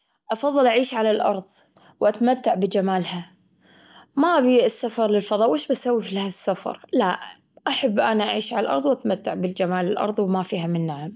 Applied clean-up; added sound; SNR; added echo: none; none; none; none.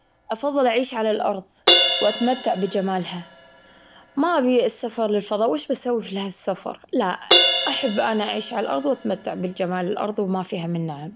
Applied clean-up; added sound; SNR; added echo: none; Crash cymbal; 3 dB; none.